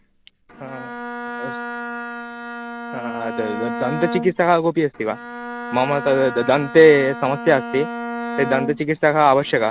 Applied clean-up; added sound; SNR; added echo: none; Bowed string instrument; 10 dB; none.